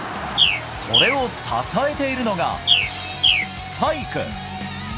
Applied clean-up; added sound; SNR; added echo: none; Bird; -1 dB; none.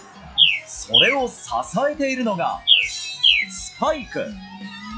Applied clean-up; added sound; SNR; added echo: classical method log-MMSE.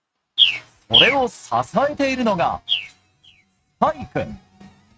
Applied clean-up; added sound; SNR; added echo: neural mask model RNNoise.